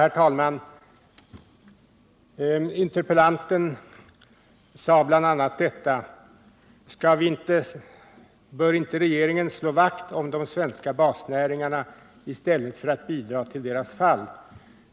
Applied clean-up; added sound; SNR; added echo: none; none; none; none.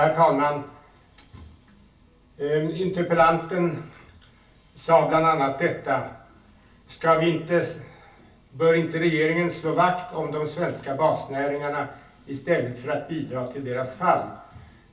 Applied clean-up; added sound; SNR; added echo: none; none; none; reverberation time 0.3 s.